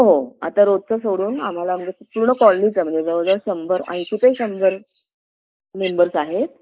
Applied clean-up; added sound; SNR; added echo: neural mask model Resemble Enhance denoiser.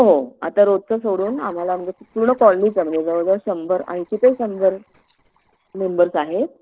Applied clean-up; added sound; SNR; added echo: neural separator model SepFormer DNS4.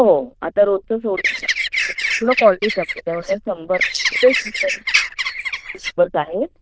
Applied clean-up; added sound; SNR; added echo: neural diffusion model UNIVERSE++.